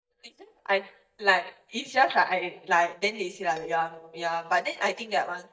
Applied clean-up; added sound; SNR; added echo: neural mask model DeepFilterNet 3.